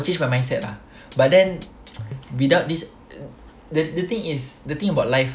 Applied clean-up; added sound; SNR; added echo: none; Hi-hat; 18 dB; none.